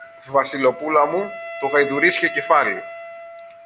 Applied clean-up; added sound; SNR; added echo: none; Wind instrument, woodwind instrument; 13 dB; none.